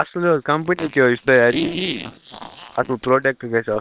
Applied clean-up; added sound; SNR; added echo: neural separator model SepFormer WHAM!.